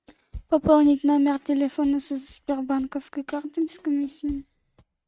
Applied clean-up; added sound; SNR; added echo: neural mask model RNNoise.